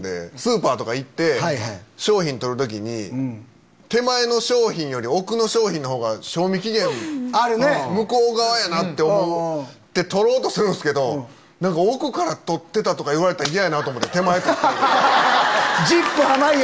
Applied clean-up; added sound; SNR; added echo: none; none; none; none.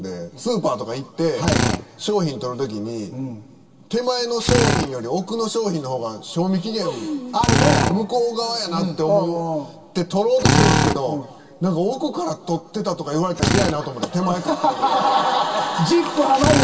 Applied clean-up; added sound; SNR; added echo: none; Drill; 4 dB; reverberation time 2.4 s.